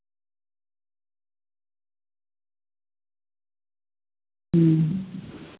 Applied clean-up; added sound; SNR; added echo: none; none; none; none.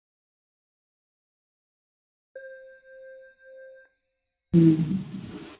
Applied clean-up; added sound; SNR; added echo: classical method WPE with log-MMSE.